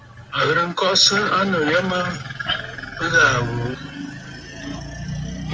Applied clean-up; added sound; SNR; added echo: none; none; none; none.